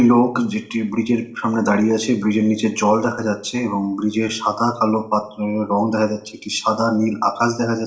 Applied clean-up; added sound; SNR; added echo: none; none; none; reverberation time 0.4 s.